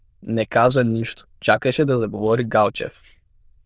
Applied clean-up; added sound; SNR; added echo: neural diffusion model UNIVERSE++.